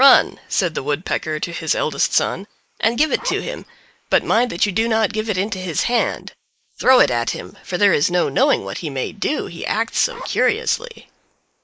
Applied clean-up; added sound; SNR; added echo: neural mask model Resemble Enhance denoiser.